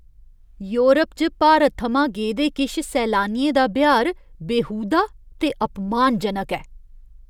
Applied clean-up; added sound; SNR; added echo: none; none; none; none.